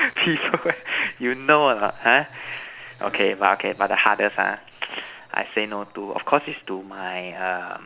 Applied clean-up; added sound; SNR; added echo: none; none; none; none.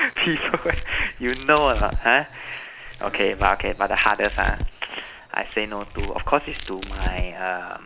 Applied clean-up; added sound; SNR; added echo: none; Tearing; 6 dB; none.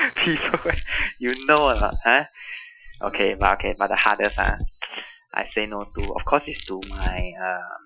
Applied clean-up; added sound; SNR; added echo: classical method Wiener filter.